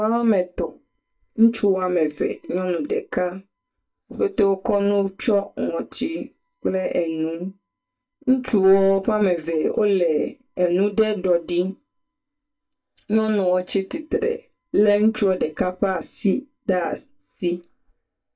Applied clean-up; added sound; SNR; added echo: neural mask model DeepFilterNet 3.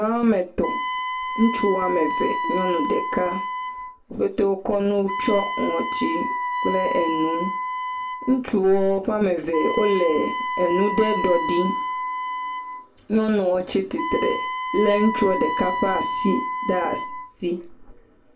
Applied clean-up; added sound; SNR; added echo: none; Wind instrument, woodwind instrument; 4 dB; reverberation time 0.2 s.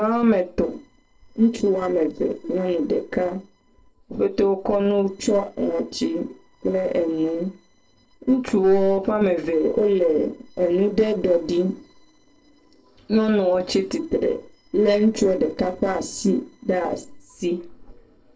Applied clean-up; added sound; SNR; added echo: neural separator model SepFormer DNS4.